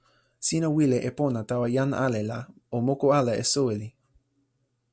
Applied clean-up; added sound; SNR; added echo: none; none; none; none.